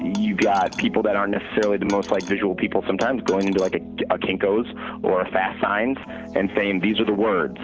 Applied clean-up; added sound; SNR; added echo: none; Coin (dropping); 17 dB; none.